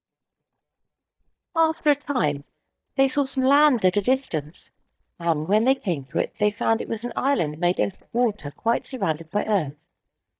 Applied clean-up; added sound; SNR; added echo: neural mask model DeepFilterNet 3.